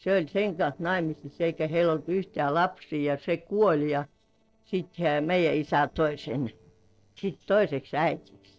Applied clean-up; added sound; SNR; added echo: neural separator model SepFormer DNS4.